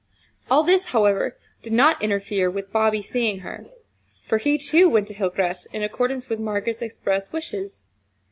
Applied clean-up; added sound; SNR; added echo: none; none; none; none.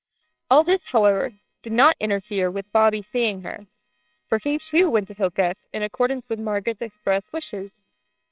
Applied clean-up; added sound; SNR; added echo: neural separator model SepFormer WHAMR!.